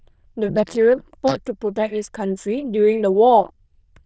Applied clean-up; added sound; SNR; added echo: neural diffusion model UNIVERSE++.